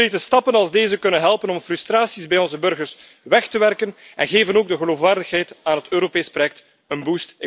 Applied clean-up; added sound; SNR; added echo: none; none; none; none.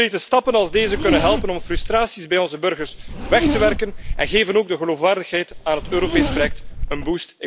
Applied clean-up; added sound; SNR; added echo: none; Zipper (clothing); 3 dB; none.